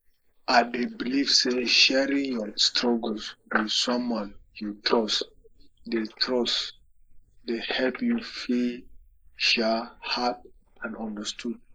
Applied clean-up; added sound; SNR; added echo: neural mask model Resemble Enhance denoiser.